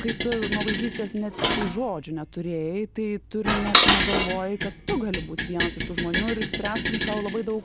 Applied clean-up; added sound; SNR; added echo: none; Dishes, pots, and pans; -2 dB; none.